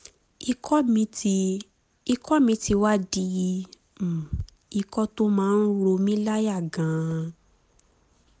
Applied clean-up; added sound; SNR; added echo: none; none; none; none.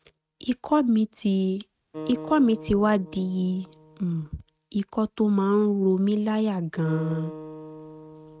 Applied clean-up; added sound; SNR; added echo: neural mask model RNNoise.